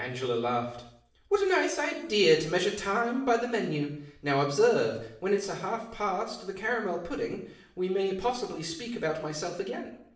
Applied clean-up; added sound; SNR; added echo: none; none; none; reverberation time 0.6 s.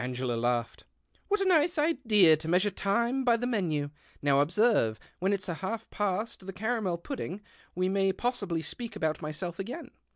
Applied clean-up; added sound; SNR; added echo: none; none; none; none.